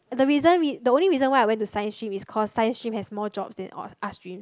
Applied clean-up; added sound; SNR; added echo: none; none; none; none.